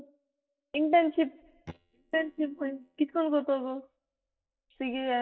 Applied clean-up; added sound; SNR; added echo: neural mask model DeepFilterNet 3.